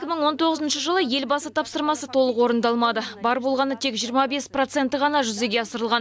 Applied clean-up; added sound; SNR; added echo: none; none; none; none.